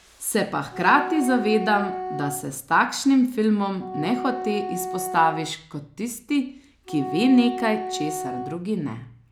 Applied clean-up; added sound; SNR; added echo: none; Wind instrument, woodwind instrument; 9 dB; none.